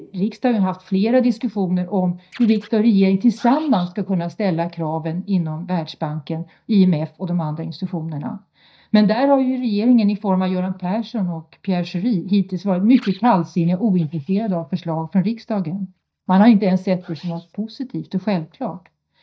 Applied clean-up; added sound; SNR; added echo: neural mask model DeepFilterNet 3.